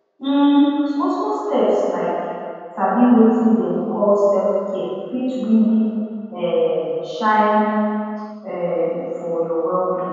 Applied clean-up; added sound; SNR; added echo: none; none; none; reverberation time 2.1 s.